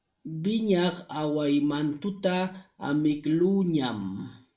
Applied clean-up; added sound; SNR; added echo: none; none; none; reverberation time 0.4 s.